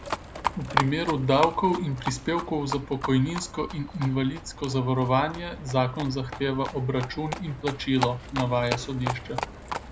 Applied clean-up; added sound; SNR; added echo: none; Livestock, farm animals, working animals; 7 dB; none.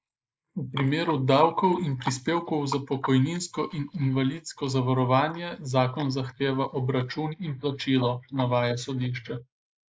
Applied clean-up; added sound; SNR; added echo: neural mask model Resemble Enhance denoiser.